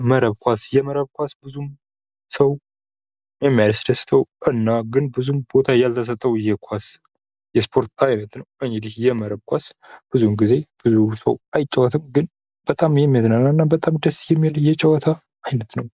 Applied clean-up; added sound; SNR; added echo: none; none; none; none.